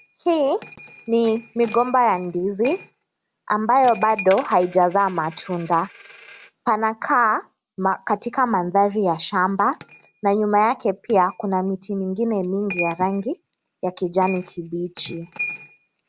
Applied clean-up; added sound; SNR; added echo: none; Coin (dropping); 18 dB; none.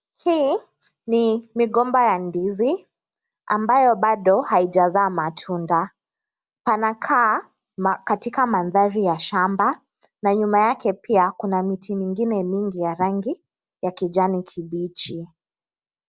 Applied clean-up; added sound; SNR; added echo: none; none; none; none.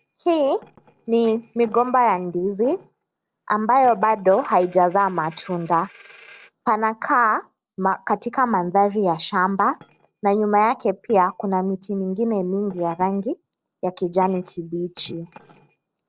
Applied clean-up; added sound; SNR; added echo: neural separator model SepFormer DNS4.